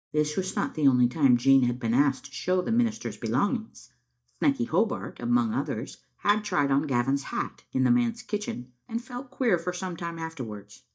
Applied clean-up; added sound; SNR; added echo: neural mask model DeepFilterNet 3.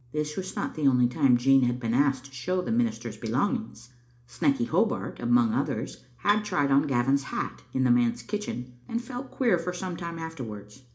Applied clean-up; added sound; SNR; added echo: none; Bowed string instrument; 14 dB; reverberation time 0.4 s.